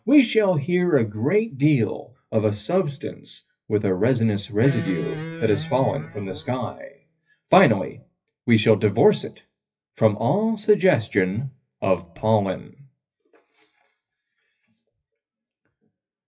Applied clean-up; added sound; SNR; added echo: classical method WPE with log-MMSE.